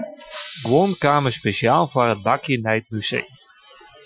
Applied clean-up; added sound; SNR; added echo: classical method Wiener filter.